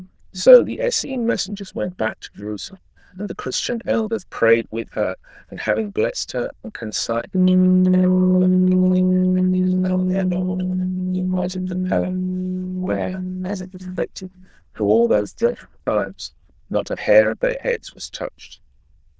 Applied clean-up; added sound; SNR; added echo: neural diffusion model UNIVERSE++.